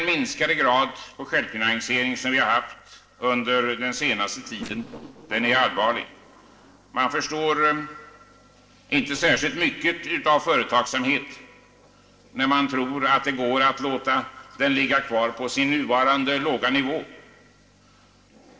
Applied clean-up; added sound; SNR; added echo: neural separator model SepFormer DNS4.